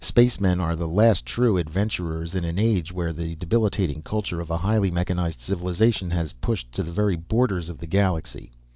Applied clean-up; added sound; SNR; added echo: none; none; none; none.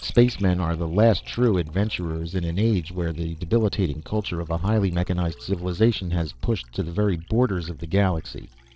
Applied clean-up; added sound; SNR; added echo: neural separator model SepFormer DNS4.